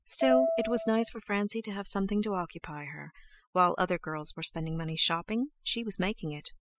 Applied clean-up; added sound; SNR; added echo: classical method Wiener filter.